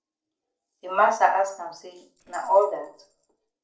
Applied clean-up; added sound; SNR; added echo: neural separator model SepFormer DNS4.